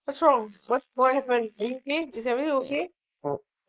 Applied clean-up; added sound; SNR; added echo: neural mask model Resemble Enhance denoiser.